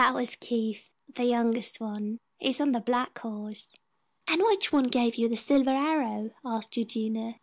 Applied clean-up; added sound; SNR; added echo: none; none; none; none.